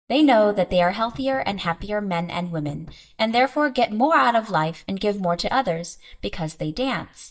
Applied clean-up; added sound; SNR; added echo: neural mask model DeepFilterNet 3.